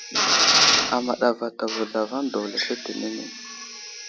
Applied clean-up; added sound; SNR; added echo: none; Drill; -3 dB; none.